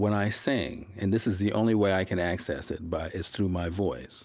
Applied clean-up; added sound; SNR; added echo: none; none; none; none.